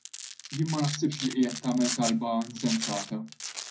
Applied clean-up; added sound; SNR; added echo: none; Domestic sounds, home sounds; 8 dB; reverberation time 0.2 s.